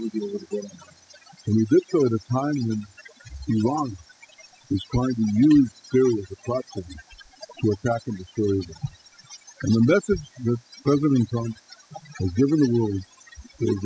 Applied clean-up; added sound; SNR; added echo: classical method spectral subtraction.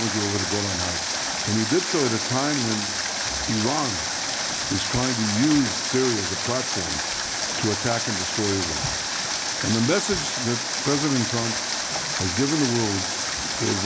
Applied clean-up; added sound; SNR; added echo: none; Water; 0 dB; none.